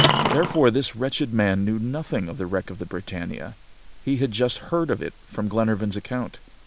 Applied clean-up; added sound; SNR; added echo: none; Coin (dropping); 6 dB; none.